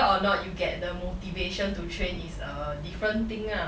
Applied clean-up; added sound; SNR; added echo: none; none; none; none.